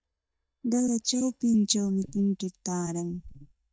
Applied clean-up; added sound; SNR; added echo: neural mask model DeepFilterNet 3.